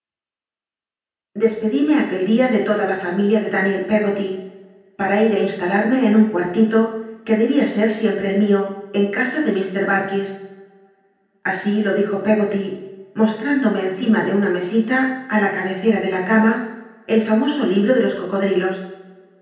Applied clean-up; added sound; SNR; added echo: none; none; none; reverberation time 0.9 s.